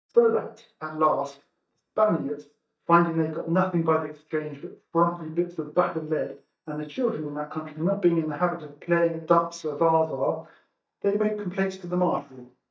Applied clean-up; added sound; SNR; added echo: neural mask model DeepFilterNet 3.